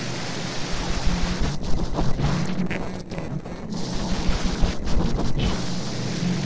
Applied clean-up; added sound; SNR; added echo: neural separator model SepFormer DNS4.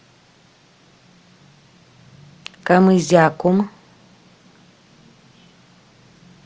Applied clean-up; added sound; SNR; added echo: none; none; none; none.